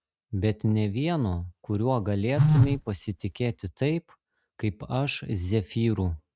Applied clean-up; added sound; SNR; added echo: neural mask model RNNoise.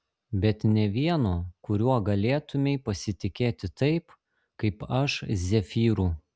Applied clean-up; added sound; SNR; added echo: none; none; none; none.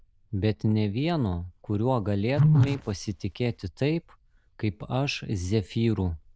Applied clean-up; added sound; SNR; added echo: neural diffusion model UNIVERSE++.